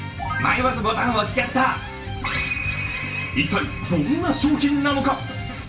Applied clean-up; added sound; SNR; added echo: none; none; none; reverberation time 0.3 s.